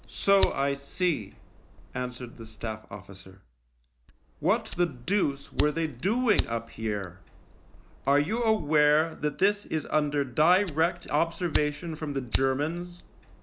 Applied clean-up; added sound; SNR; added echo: none; Fire; 10 dB; none.